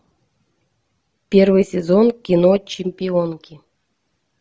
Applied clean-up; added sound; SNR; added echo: none; none; none; none.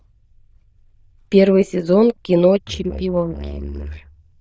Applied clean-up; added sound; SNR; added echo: neural diffusion model UNIVERSE++.